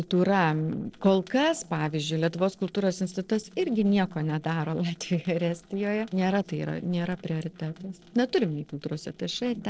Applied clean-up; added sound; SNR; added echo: neural separator model SepFormer DNS4.